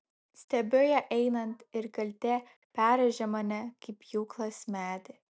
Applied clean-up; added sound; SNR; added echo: none; none; none; none.